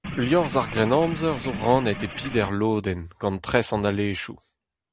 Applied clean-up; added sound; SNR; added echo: none; Engine / Boat, Water vehicle; 10 dB; none.